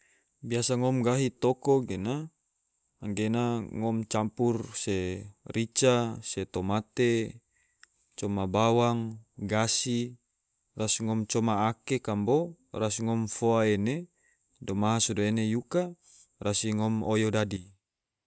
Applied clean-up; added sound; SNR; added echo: none; none; none; none.